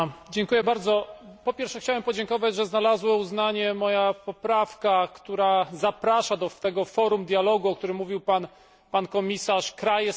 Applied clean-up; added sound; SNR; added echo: none; none; none; none.